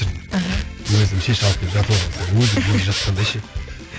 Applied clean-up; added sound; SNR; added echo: none; Zipper (clothing) / Sawing; 10 dB; none.